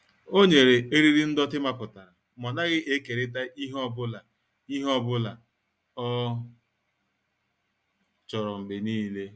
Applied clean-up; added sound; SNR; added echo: none; none; none; none.